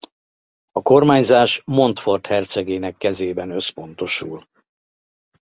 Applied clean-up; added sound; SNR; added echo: none; none; none; none.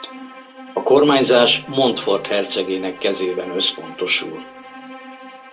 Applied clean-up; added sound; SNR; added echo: none; Bowed string instrument; 17 dB; reverberation time 0.2 s.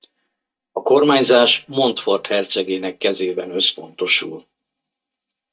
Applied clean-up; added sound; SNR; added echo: neural mask model DeepFilterNet 3.